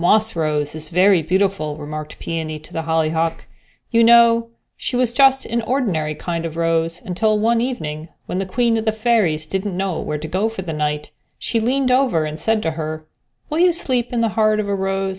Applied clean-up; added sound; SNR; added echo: none; none; none; none.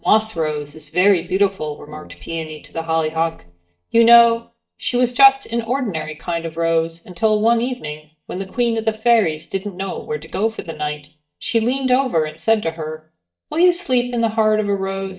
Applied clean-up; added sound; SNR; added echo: neural mask model DeepFilterNet 3.